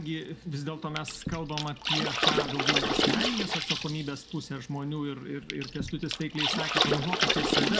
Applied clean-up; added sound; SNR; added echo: none; Water / Splash, splatter; -4 dB; none.